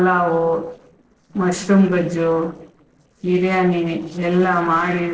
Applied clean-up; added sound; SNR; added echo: neural separator model SepFormer DNS4.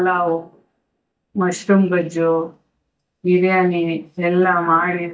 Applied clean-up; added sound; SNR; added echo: neural mask model DeepFilterNet 3.